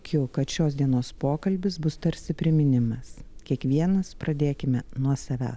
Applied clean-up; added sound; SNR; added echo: none; Mechanical fan; 17 dB; none.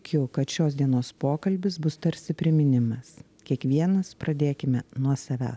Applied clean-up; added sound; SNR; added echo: none; none; none; none.